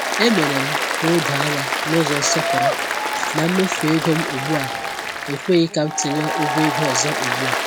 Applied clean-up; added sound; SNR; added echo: none; Applause; 0 dB; none.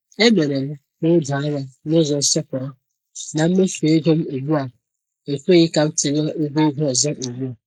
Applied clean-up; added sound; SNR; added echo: neural mask model Resemble Enhance denoiser.